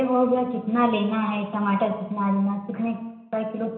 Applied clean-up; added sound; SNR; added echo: none; none; none; reverberation time 0.9 s.